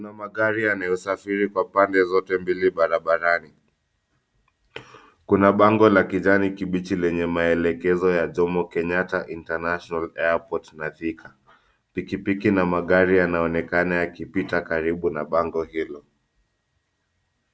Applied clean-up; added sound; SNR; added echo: none; none; none; none.